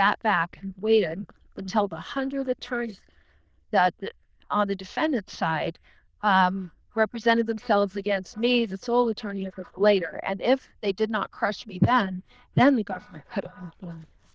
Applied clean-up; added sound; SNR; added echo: neural diffusion model UNIVERSE++.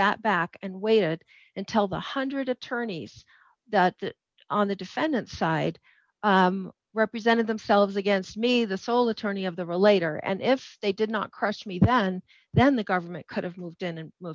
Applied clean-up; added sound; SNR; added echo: none; none; none; none.